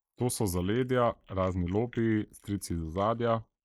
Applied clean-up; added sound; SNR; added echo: neural mask model Resemble Enhance denoiser.